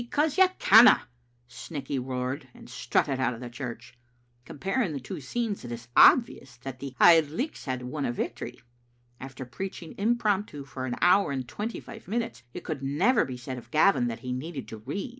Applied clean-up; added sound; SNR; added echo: none; none; none; none.